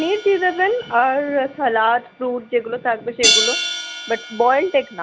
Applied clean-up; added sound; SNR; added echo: none; Hi-hat; 6 dB; none.